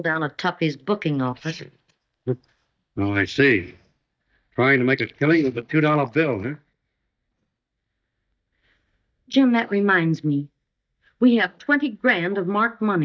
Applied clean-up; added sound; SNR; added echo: neural mask model DeepFilterNet 3.